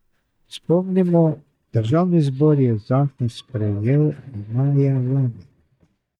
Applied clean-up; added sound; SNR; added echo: neural mask model DeepFilterNet 3.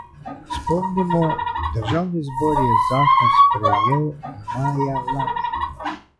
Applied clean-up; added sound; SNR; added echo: classical method log-MMSE.